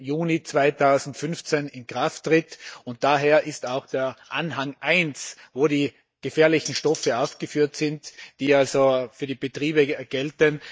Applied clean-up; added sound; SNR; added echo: neural mask model DeepFilterNet 3.